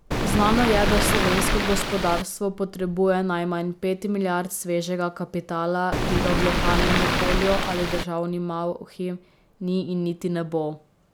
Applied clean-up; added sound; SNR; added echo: none; Waves, surf; -3 dB; none.